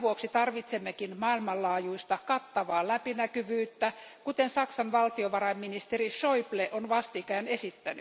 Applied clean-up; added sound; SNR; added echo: none; none; none; none.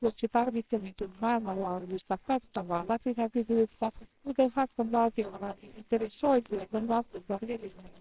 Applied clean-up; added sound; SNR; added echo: neural separator model SepFormer WHAMR!.